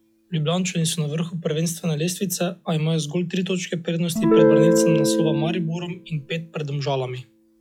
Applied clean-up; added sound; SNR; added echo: classical method log-MMSE.